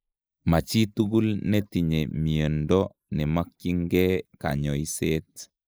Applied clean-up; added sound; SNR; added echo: neural mask model Resemble Enhance denoiser.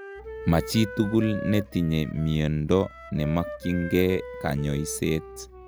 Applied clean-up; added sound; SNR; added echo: none; Wind instrument, woodwind instrument; 13 dB; none.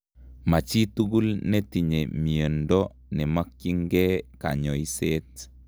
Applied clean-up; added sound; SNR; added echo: none; none; none; none.